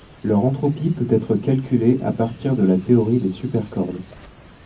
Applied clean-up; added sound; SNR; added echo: none; Chirp, tweet; 15 dB; reverberation time 0.3 s.